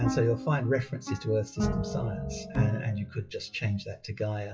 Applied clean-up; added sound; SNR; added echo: classical method WPE with log-MMSE.